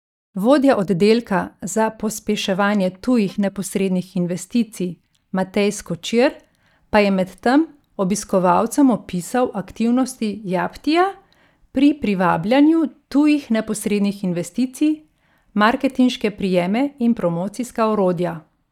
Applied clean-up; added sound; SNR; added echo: neural mask model DeepFilterNet 3.